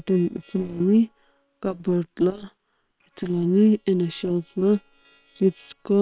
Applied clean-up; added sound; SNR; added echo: neural separator model SepFormer WHAM!.